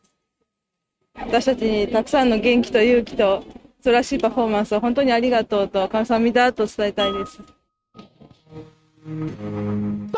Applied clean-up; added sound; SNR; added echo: neural mask model RNNoise.